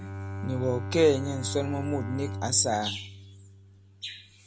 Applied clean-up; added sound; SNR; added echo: none; Bowed string instrument; 7 dB; none.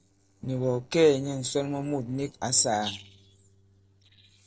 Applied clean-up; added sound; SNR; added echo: neural separator model SepFormer DNS4.